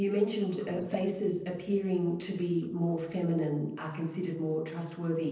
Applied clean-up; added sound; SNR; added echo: neural separator model SepFormer DNS4.